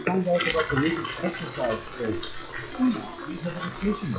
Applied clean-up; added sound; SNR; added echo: classical method log-MMSE.